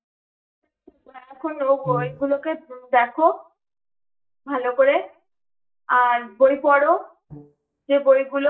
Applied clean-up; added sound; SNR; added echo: neural mask model DeepFilterNet 3.